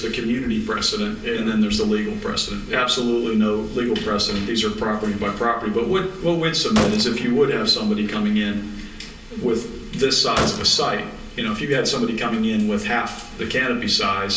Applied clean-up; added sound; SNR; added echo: none; Gunshot, gunfire; 10 dB; reverberation time 0.3 s.